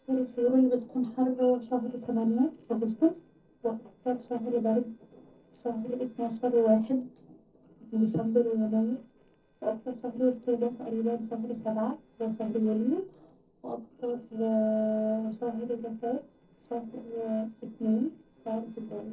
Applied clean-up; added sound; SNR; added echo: neural separator model SepFormer DNS4.